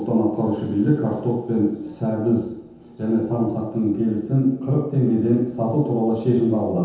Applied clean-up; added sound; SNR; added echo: none; none; none; reverberation time 0.9 s.